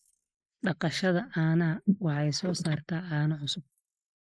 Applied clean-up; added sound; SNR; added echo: neural mask model Resemble Enhance denoiser.